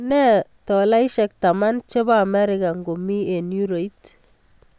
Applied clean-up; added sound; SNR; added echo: none; none; none; none.